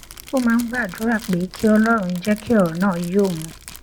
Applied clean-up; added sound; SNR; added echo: none; Crumpling, crinkling; 18 dB; none.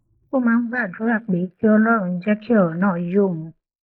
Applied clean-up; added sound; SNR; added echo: neural mask model Resemble Enhance denoiser.